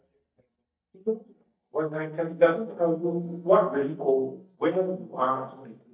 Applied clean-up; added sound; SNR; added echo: neural mask model DeepFilterNet 3.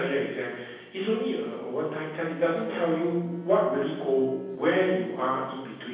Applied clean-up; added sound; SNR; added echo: none; Electric guitar; 19 dB; reverberation time 1.1 s.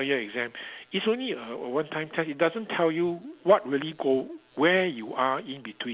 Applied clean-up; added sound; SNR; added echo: none; none; none; none.